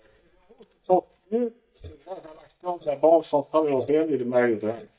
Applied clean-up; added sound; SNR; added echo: neural mask model DeepFilterNet 3.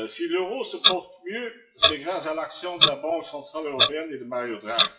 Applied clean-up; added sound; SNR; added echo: classical method WPE with log-MMSE.